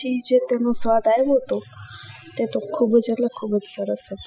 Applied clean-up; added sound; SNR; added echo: classical method spectral subtraction.